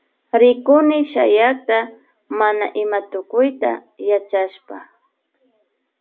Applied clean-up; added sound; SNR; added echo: none; none; none; none.